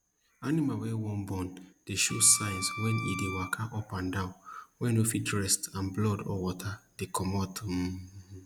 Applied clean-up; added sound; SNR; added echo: none; Wind instrument, woodwind instrument; 10 dB; none.